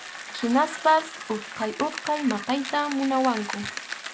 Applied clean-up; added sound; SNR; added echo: none; Bicycle; 11 dB; none.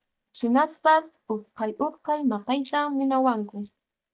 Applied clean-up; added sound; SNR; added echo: neural mask model DeepFilterNet 3.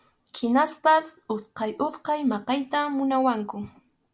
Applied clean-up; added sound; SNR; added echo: none; none; none; none.